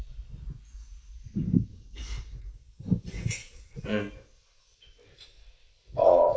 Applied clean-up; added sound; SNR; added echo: neural mask model Resemble Enhance denoiser.